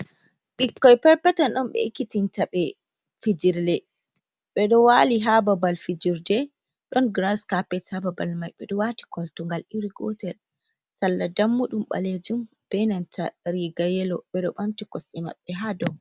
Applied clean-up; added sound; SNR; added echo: none; none; none; none.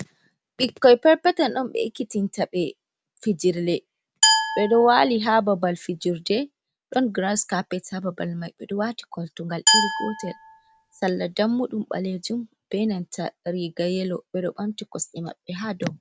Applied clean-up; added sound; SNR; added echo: none; Glass; 1 dB; none.